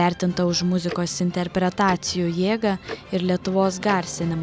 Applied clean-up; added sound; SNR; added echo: none; Tick-tock; 19 dB; none.